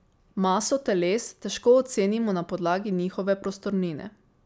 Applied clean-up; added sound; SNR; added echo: none; none; none; none.